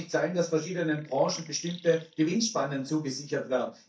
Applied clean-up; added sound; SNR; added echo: neural mask model DeepFilterNet 3.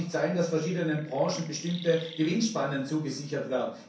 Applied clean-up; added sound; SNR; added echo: none; Chirp, tweet; 17 dB; reverberation time 0.6 s.